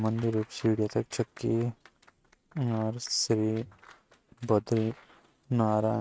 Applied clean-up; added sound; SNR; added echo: neural mask model RNNoise.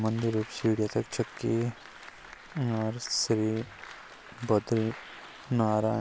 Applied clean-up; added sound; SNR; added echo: none; Applause; 18 dB; none.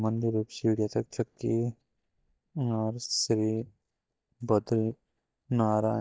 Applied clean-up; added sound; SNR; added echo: neural mask model DeepFilterNet 3.